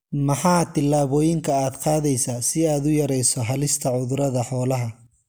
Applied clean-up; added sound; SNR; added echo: none; none; none; none.